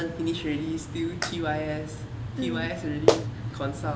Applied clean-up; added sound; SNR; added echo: none; Clapping; 2 dB; none.